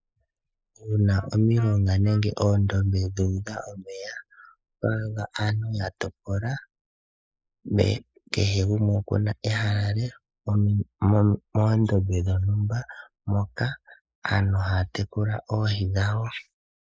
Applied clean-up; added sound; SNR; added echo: neural mask model Resemble Enhance denoiser.